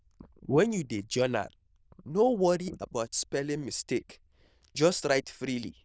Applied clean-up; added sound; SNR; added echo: neural diffusion model UNIVERSE++.